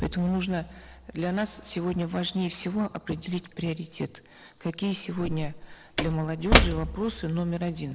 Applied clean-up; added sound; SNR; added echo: none; Slam / Wood; 2 dB; none.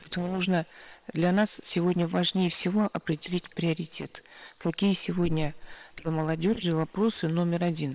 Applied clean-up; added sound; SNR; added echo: neural separator model SepFormer WHAM!.